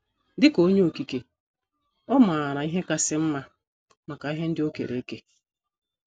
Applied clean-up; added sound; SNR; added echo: none; none; none; none.